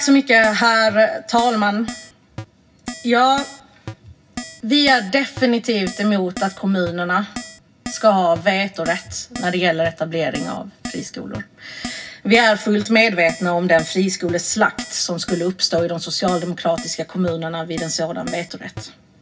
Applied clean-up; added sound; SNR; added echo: none; Keyboard (musical); 16 dB; reverberation time 0.4 s.